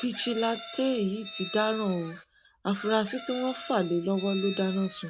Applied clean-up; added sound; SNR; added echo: none; Chicken, rooster; 12 dB; none.